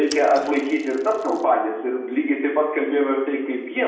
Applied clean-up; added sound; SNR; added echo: none; Mechanisms / Bicycle; 19 dB; reverberation time 0.8 s.